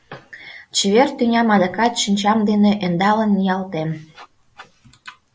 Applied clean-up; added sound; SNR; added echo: none; none; none; none.